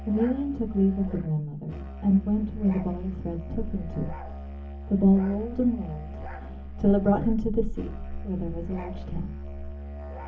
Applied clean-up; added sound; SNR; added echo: none; Musical instrument; 11 dB; reverberation time 0.3 s.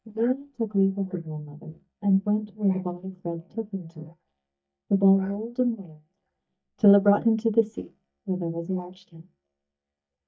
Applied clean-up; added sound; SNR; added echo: neural mask model DeepFilterNet 3.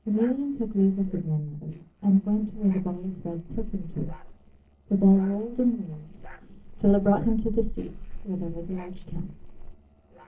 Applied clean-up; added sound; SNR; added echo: neural separator model SepFormer DNS4.